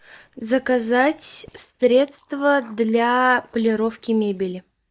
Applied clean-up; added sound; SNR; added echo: neural mask model DeepFilterNet 3.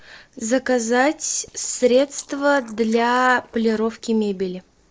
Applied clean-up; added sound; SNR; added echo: neural separator model SepFormer DNS4.